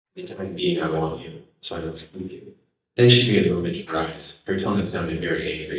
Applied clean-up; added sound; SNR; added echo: neural mask model DeepFilterNet 3.